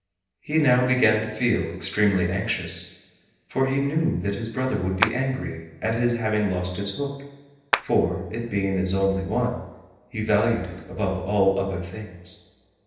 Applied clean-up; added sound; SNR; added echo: none; Clapping; 1 dB; reverberation time 0.9 s.